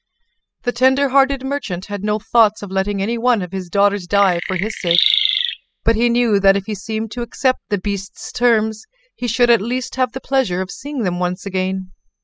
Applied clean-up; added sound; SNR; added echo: classical method spectral subtraction.